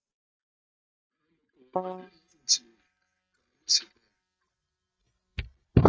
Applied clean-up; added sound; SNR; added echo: neural mask model DeepFilterNet 3.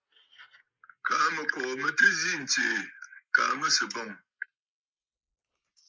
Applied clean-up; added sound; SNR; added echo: neural mask model Resemble Enhance denoiser.